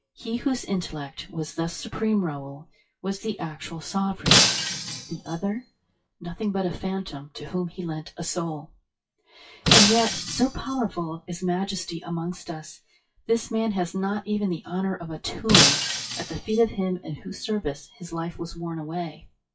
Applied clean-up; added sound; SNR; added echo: classical method WPE with log-MMSE.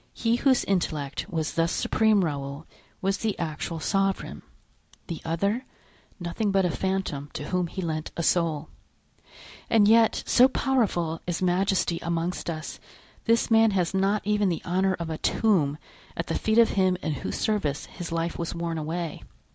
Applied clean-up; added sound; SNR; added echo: none; none; none; none.